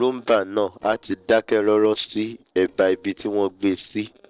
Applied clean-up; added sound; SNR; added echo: neural separator model SepFormer DNS4.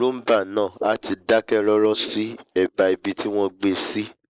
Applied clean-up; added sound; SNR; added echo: neural mask model Resemble Enhance denoiser.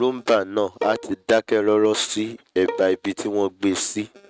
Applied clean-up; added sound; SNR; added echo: neural mask model RNNoise.